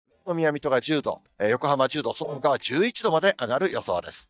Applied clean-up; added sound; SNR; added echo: neural mask model DeepFilterNet 3.